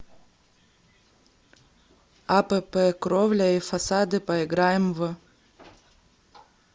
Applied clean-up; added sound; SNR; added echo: none; none; none; none.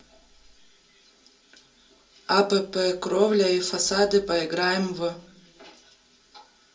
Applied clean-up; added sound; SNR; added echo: none; none; none; reverberation time 0.2 s.